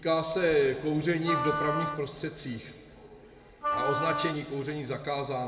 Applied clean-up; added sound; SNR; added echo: none; Wind instrument, woodwind instrument; 3 dB; reverberation time 1.2 s.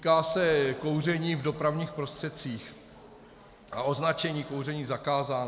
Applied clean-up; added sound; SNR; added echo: none; none; none; none.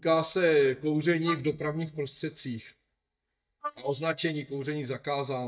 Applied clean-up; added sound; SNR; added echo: neural mask model DeepFilterNet 3.